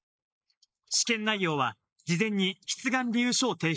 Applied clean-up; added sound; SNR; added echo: neural mask model Resemble Enhance denoiser.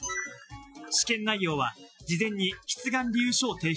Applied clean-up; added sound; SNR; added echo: classical method Wiener filter.